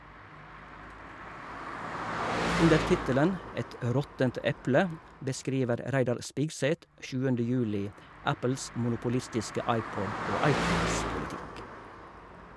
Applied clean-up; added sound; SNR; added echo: none; Car passing by; 5 dB; none.